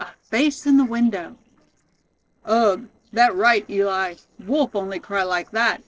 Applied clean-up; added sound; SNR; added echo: neural separator model SepFormer DNS4.